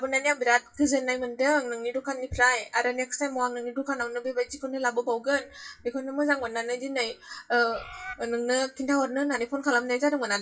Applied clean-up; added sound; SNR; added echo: classical method WPE with log-MMSE.